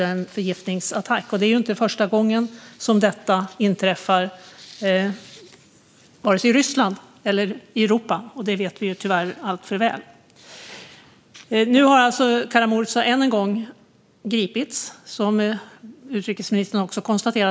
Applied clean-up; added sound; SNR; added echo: none; none; none; none.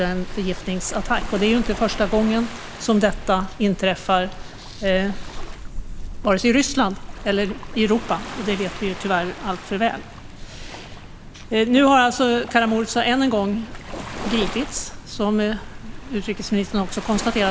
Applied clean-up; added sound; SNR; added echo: none; Waves, surf; 10 dB; none.